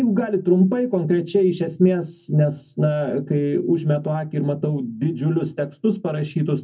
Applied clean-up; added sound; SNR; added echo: none; none; none; reverberation time 0.3 s.